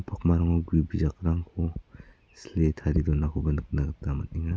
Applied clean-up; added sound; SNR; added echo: none; none; none; none.